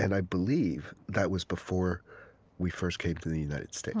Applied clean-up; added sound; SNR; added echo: none; none; none; none.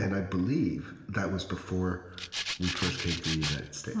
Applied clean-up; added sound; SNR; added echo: none; Rattle (instrument); 4 dB; reverberation time 1.0 s.